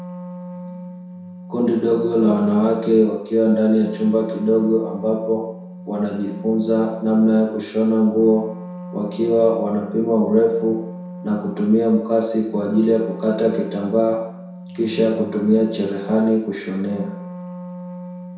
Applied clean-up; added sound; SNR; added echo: none; Wind instrument, woodwind instrument; 14 dB; reverberation time 0.7 s.